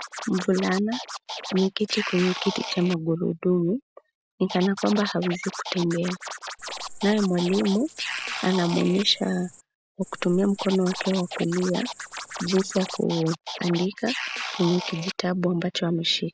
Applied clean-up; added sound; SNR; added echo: none; Cricket + Scratching (performance technique); 10 dB; none.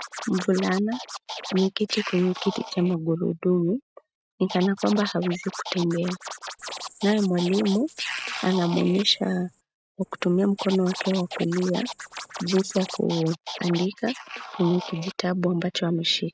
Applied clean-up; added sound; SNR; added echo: neural mask model RNNoise.